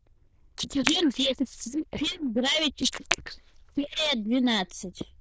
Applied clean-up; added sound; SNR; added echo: neural diffusion model UNIVERSE++.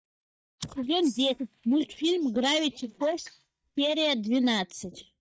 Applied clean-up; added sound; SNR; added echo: neural mask model DeepFilterNet 3.